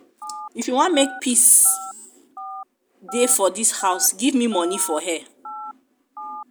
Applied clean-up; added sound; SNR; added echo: none; Telephone; 15 dB; none.